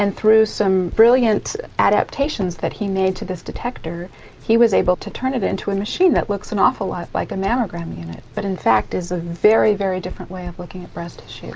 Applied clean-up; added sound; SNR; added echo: none; Crackle; 17 dB; none.